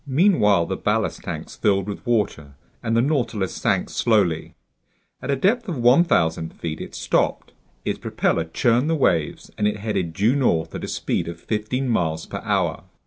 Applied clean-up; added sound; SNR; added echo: none; none; none; none.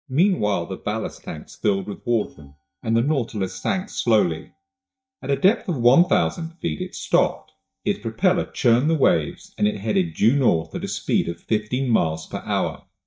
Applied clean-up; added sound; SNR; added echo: neural mask model DeepFilterNet 3.